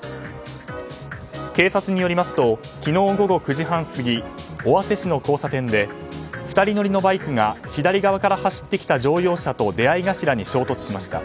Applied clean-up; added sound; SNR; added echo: none; none; none; none.